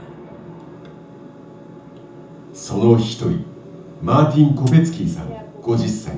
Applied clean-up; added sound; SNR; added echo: none; Hi-hat; 17 dB; reverberation time 0.6 s.